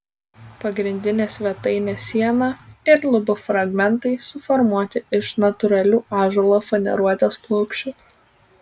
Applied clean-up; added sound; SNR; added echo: none; none; none; none.